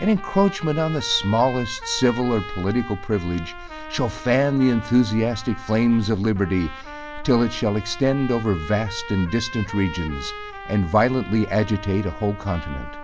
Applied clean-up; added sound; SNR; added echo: none; Trumpet; 14 dB; none.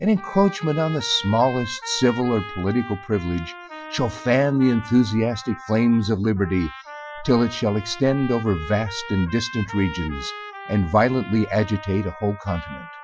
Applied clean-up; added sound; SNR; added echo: classical method Wiener filter.